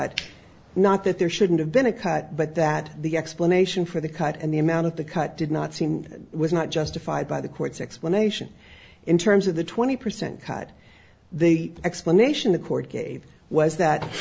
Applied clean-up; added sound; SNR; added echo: none; none; none; none.